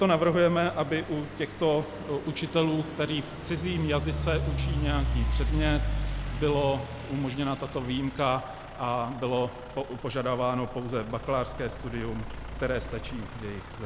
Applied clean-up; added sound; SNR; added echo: none; Idling / Truck; 5 dB; none.